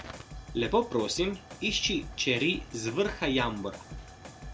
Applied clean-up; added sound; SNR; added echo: none; Tick / Hiss / Explosion / Fire + Drum kit; 13 dB; none.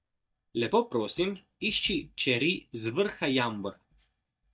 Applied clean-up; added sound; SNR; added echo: neural mask model DeepFilterNet 3.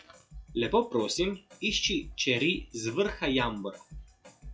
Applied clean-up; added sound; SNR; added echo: classical method log-MMSE.